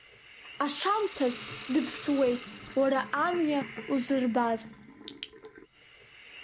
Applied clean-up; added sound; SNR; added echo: none; Hiss; 13 dB; none.